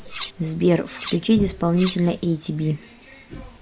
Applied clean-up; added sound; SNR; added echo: none; Cutlery, silverware; 15 dB; none.